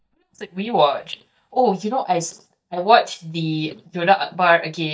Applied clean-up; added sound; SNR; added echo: neural mask model DeepFilterNet 3.